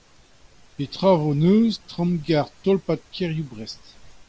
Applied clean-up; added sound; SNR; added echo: none; none; none; none.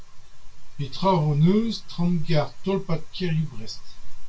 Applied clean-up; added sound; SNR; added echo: none; none; none; reverberation time 0.2 s.